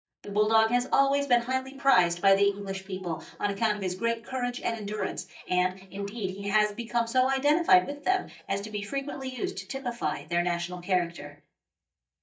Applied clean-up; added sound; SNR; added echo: neural mask model DeepFilterNet 3.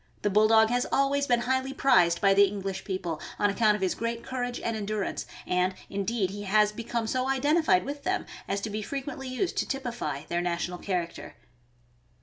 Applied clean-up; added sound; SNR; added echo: none; none; none; none.